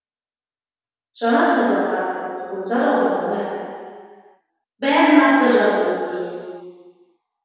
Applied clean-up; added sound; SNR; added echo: none; none; none; reverberation time 1.9 s.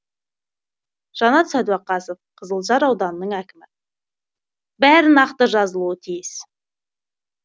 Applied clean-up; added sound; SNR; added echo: none; none; none; none.